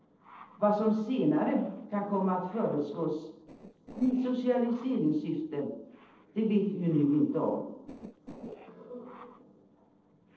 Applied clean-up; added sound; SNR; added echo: neural separator model SepFormer DNS4.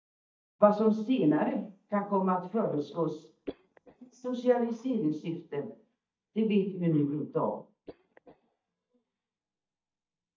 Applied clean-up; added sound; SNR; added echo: neural mask model DeepFilterNet 3.